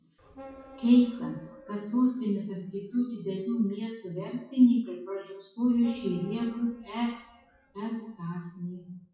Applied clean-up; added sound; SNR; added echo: classical method WPE with log-MMSE.